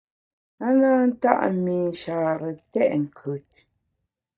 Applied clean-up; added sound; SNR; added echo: neural mask model DeepFilterNet 3.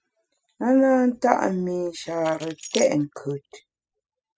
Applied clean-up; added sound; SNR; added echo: classical method spectral subtraction.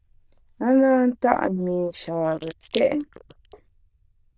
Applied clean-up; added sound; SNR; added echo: neural diffusion model UNIVERSE++.